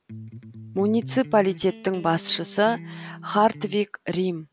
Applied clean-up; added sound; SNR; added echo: none; Electric guitar; 16 dB; none.